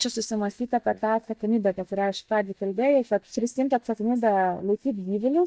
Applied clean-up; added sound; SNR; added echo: neural mask model DeepFilterNet 3.